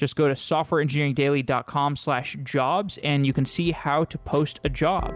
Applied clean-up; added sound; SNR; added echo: none; none; none; none.